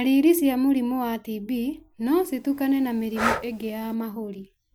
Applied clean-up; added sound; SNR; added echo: none; Breathing; 8 dB; none.